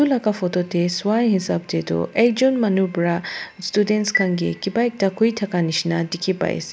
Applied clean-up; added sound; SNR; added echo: none; Chime; 11 dB; none.